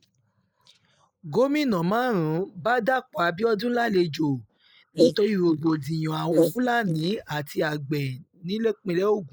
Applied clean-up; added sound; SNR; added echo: neural mask model Resemble Enhance denoiser.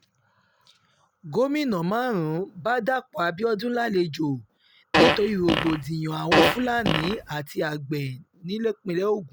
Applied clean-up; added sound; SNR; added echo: none; Fart; -4 dB; none.